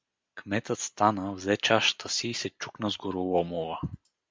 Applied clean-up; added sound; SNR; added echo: none; none; none; none.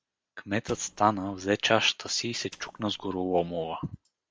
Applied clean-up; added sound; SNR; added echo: neural separator model SepFormer DNS4.